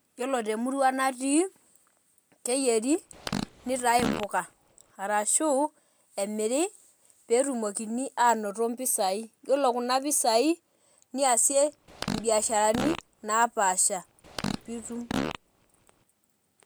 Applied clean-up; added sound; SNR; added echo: none; Fart; 8 dB; none.